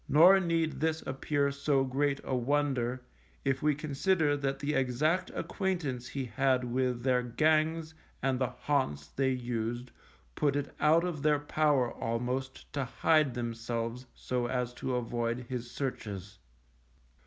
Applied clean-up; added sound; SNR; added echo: none; none; none; none.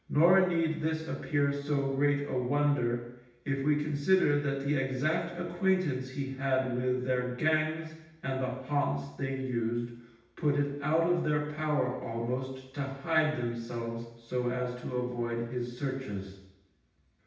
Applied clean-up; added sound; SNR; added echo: none; none; none; reverberation time 0.9 s.